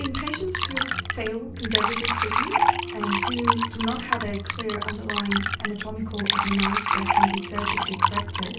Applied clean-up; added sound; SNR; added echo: none; Fill (with liquid); -4 dB; reverberation time 0.4 s.